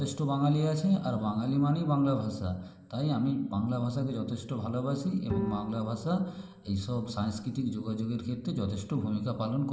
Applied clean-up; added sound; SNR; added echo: none; Bowed string instrument; 12 dB; reverberation time 2.9 s.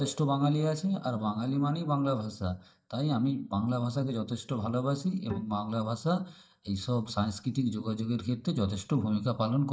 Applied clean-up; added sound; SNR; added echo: neural mask model DeepFilterNet 3.